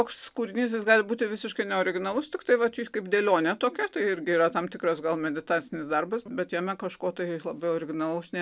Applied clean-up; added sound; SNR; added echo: none; none; none; none.